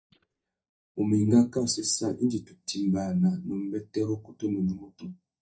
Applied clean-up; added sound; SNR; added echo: neural mask model DeepFilterNet 3.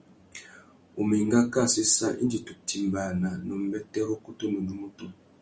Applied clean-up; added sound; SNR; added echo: none; none; none; none.